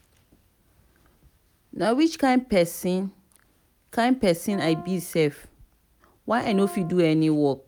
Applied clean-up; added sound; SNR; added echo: none; Brass instrument; 16 dB; none.